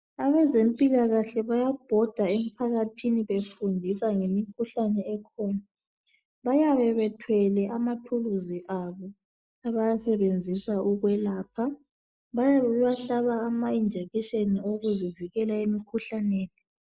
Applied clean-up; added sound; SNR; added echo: neural mask model DeepFilterNet 3.